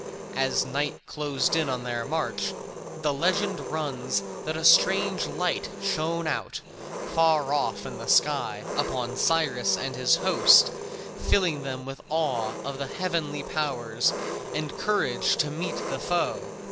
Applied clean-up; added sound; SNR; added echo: none; Engine; 8 dB; none.